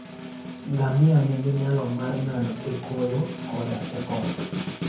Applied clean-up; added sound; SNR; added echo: none; Snare drum; 9 dB; reverberation time 0.6 s.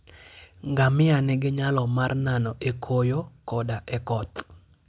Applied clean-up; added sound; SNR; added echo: none; none; none; none.